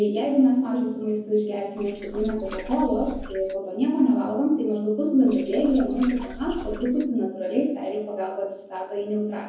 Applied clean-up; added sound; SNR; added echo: none; Liquid; 14 dB; reverberation time 0.7 s.